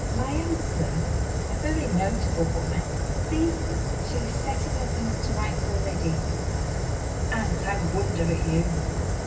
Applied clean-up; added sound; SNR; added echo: none; Fire; -5 dB; reverberation time 2.3 s.